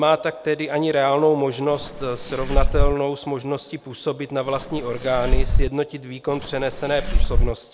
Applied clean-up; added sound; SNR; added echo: none; Fireworks; -4 dB; none.